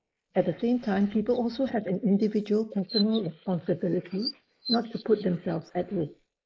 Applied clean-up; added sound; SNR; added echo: neural mask model Resemble Enhance denoiser.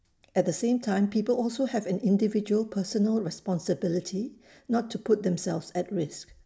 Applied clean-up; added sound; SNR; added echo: none; none; none; none.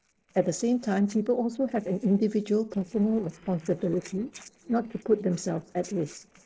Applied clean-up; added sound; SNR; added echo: neural separator model SepFormer DNS4.